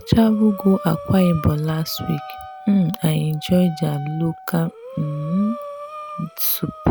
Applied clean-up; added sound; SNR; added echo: none; Wind instrument, woodwind instrument + Breathing; 15 dB; none.